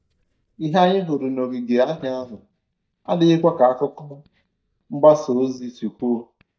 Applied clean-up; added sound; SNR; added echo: neural mask model DeepFilterNet 3.